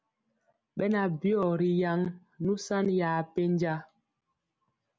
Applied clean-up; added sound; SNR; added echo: none; none; none; none.